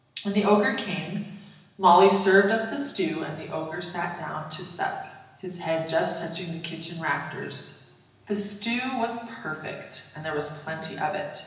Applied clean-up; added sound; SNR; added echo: none; none; none; reverberation time 1.0 s.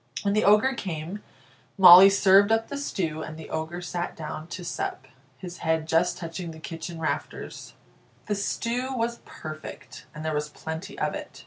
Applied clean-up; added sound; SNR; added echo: none; none; none; none.